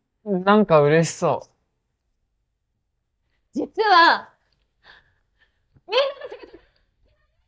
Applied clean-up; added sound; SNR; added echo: neural mask model DeepFilterNet 3.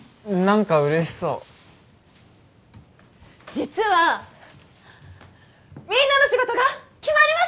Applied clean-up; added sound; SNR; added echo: none; none; none; none.